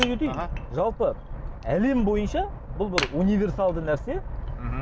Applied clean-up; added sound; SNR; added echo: none; Wood; 12 dB; none.